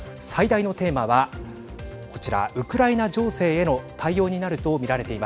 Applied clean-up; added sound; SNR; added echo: none; none; none; none.